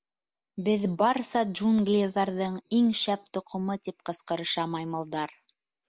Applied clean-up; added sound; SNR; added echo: none; none; none; none.